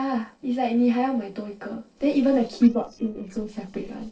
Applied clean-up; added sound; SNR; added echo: neural separator model SepFormer DNS4.